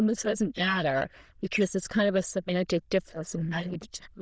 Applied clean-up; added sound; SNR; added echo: neural diffusion model UNIVERSE++.